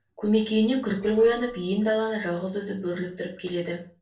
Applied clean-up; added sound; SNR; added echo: neural separator model SepFormer DNS4.